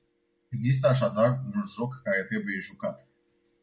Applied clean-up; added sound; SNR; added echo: none; none; none; none.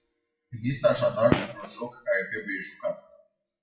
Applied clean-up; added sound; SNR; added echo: classical method WPE with log-MMSE.